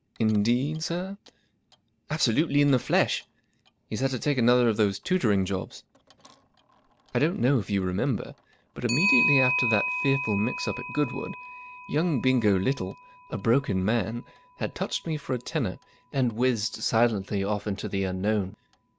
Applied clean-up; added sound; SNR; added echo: none; Clock; 9 dB; none.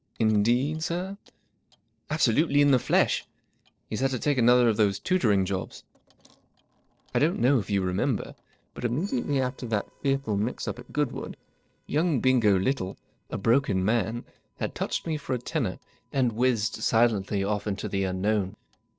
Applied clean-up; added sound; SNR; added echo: neural separator model SepFormer DNS4.